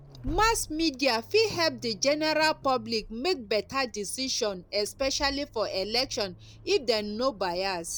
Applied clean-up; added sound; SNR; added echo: none; Accelerating, revving, vroom; 16 dB; none.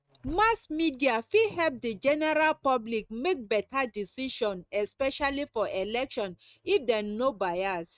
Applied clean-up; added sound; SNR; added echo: neural mask model RNNoise.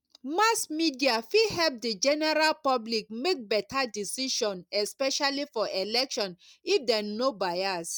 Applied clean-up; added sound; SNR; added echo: none; none; none; none.